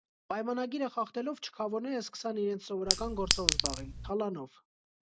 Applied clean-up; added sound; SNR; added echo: none; Chink, clink; -4 dB; none.